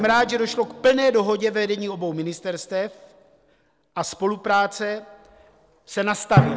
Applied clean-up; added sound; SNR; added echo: none; Drum; 7 dB; none.